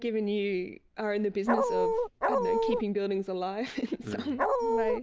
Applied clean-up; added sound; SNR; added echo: none; Dog; -5 dB; none.